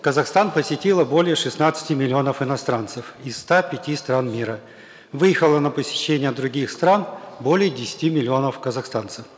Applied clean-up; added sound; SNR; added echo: none; none; none; none.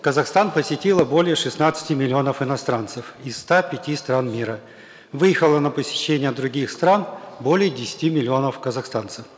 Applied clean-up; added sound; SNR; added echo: none; Fireworks; 15 dB; none.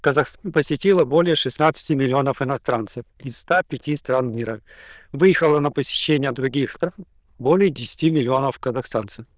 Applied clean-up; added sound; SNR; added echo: neural diffusion model UNIVERSE++.